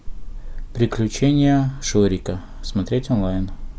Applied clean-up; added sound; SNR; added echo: none; none; none; none.